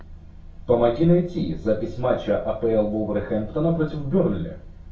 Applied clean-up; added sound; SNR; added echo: none; none; none; reverberation time 0.2 s.